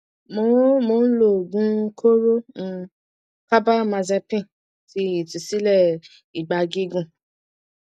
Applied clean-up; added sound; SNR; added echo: none; none; none; none.